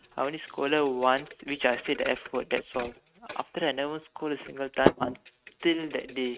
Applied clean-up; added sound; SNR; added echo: neural mask model RNNoise.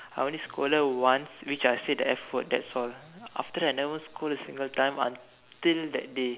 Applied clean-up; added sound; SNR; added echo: none; none; none; none.